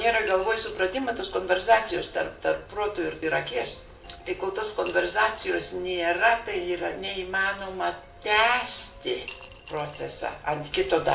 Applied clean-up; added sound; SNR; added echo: none; Coin (dropping) / Glass; 17 dB; reverberation time 0.4 s.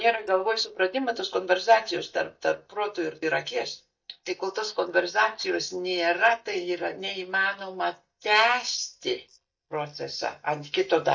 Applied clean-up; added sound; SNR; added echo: neural mask model DeepFilterNet 3.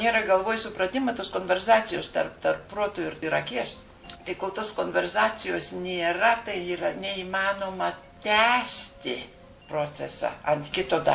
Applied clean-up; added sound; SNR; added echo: none; none; none; none.